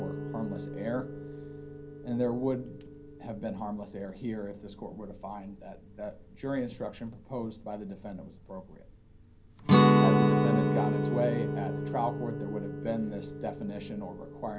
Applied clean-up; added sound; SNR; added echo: none; Guitar; -5 dB; reverberation time 0.3 s.